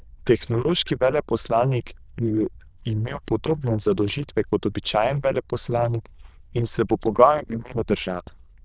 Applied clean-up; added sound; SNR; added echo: neural diffusion model UNIVERSE++.